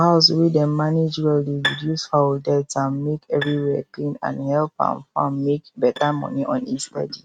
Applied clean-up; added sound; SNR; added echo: neural mask model RNNoise.